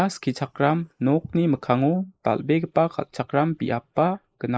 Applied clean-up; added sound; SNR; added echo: neural mask model Resemble Enhance denoiser.